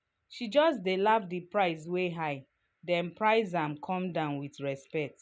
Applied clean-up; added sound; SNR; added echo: none; none; none; none.